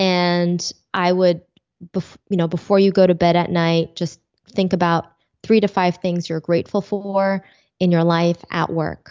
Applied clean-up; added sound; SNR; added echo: none; none; none; none.